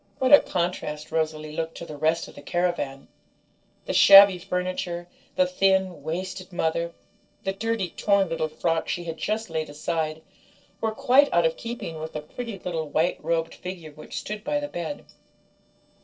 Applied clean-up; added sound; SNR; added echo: neural separator model SepFormer DNS4.